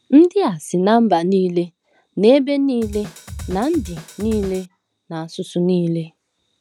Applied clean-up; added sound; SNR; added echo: none; Drum kit; 14 dB; none.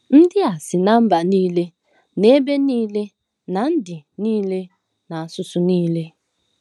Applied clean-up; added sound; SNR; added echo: none; none; none; none.